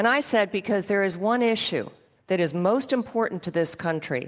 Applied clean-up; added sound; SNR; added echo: none; none; none; none.